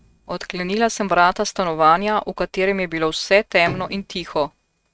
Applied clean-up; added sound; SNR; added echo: neural mask model RNNoise.